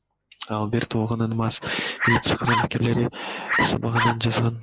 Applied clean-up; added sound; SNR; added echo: neural mask model Resemble Enhance denoiser.